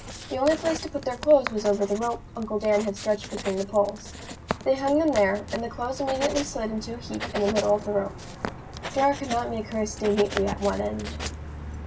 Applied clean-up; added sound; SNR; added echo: none; Writing; 10 dB; reverberation time 0.2 s.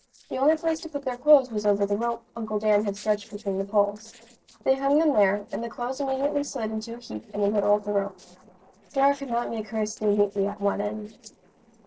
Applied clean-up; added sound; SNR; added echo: neural separator model SepFormer DNS4.